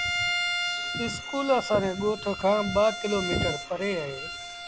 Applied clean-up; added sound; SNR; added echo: none; Bowed string instrument; 4 dB; none.